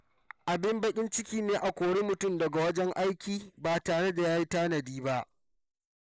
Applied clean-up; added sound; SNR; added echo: neural mask model Resemble Enhance denoiser.